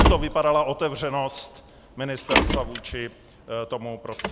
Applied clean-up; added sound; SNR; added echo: none; Car; 0 dB; none.